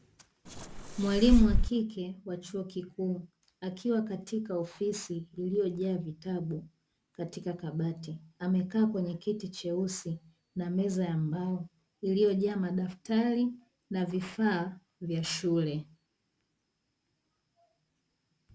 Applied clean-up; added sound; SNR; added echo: none; Fireworks; -5 dB; none.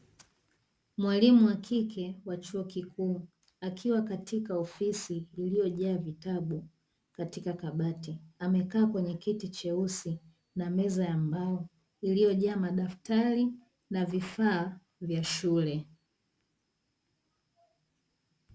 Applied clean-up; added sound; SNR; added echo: none; none; none; none.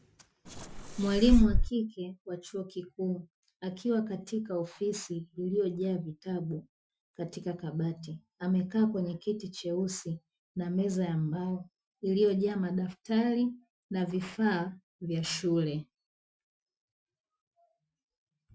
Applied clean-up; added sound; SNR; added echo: classical method Wiener filter.